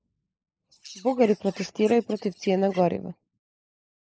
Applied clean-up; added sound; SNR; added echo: neural mask model Resemble Enhance denoiser.